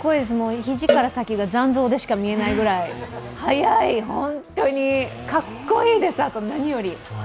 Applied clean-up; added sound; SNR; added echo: none; Cowbell; 7 dB; none.